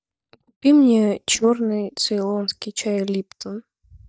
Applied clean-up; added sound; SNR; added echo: neural mask model DeepFilterNet 3.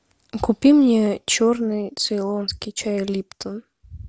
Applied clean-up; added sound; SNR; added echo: none; none; none; none.